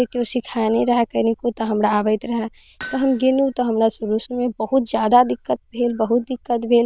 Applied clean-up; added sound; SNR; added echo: neural diffusion model UNIVERSE++.